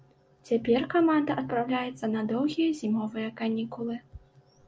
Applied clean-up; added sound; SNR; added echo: none; none; none; none.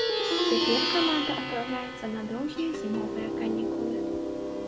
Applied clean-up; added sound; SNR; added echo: none; Plucked string instrument; -3 dB; none.